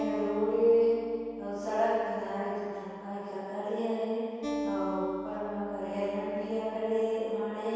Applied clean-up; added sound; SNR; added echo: none; Acoustic guitar; 9 dB; reverberation time 2.2 s.